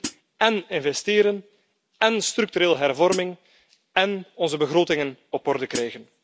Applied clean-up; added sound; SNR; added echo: none; Hi-hat; 10 dB; none.